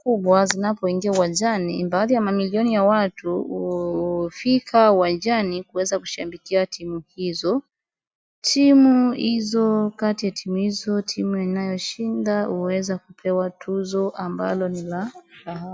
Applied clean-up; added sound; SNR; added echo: none; none; none; none.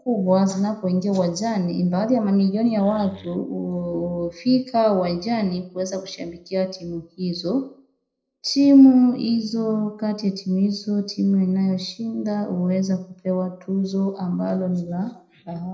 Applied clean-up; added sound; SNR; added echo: neural separator model SepFormer DNS4.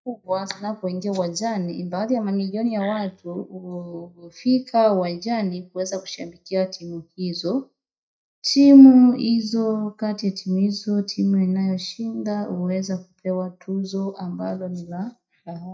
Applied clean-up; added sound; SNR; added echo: neural mask model DeepFilterNet 3.